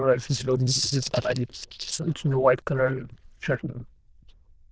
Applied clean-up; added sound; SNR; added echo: neural diffusion model UNIVERSE++.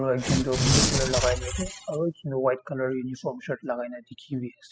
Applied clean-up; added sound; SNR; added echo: classical method spectral subtraction.